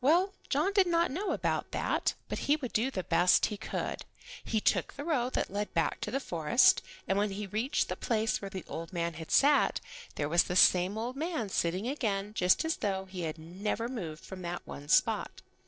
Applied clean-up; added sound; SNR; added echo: neural separator model SepFormer DNS4.